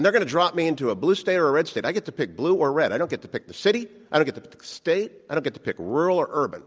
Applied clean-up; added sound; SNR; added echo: none; none; none; none.